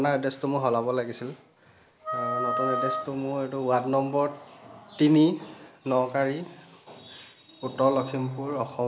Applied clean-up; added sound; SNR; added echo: none; Wind instrument, woodwind instrument; 2 dB; none.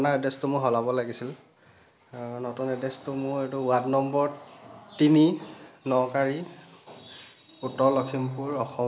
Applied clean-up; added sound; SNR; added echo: none; none; none; none.